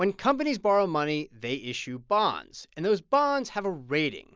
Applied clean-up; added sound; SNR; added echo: none; none; none; none.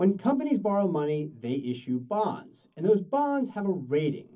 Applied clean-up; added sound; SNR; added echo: none; none; none; reverberation time 0.3 s.